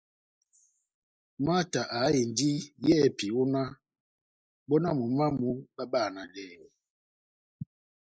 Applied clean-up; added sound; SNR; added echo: neural mask model Resemble Enhance denoiser.